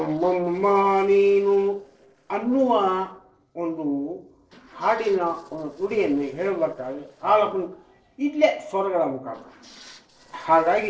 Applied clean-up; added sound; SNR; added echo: neural separator model SepFormer DNS4.